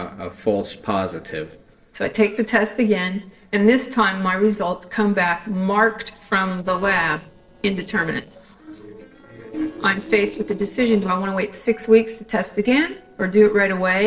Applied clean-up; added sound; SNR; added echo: neural separator model SepFormer DNS4.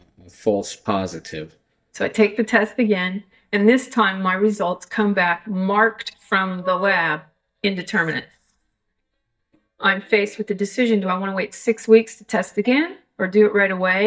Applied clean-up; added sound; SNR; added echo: neural mask model DeepFilterNet 3.